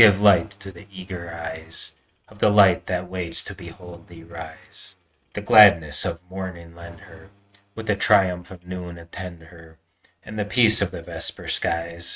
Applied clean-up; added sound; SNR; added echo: neural mask model RNNoise.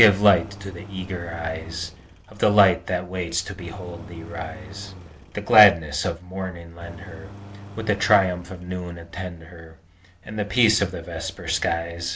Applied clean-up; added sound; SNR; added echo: none; Engine; 17 dB; none.